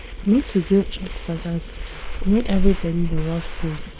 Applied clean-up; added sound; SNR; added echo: neural separator model SepFormer WHAM!.